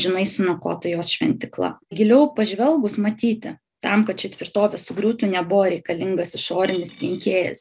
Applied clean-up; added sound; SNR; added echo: neural separator model SepFormer DNS4.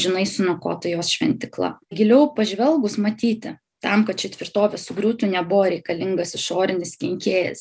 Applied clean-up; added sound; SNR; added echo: none; none; none; none.